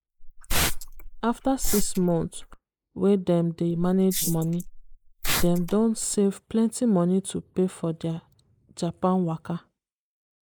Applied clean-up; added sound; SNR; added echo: neural mask model Resemble Enhance denoiser.